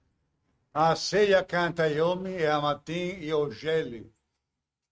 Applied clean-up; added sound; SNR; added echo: neural mask model RNNoise.